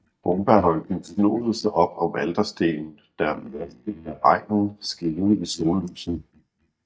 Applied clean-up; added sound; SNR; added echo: neural mask model DeepFilterNet 3.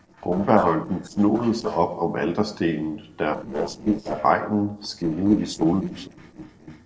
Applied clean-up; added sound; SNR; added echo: neural separator model SepFormer DNS4.